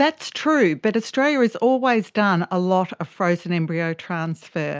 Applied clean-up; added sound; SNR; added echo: none; none; none; none.